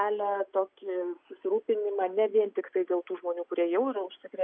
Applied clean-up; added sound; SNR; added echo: none; none; none; none.